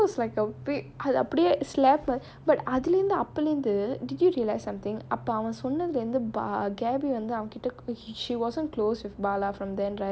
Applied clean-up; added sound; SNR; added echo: none; none; none; none.